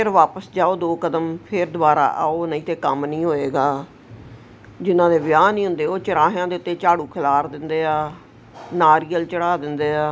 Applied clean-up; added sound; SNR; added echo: none; none; none; none.